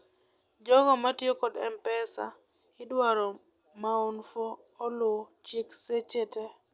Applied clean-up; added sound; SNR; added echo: none; none; none; none.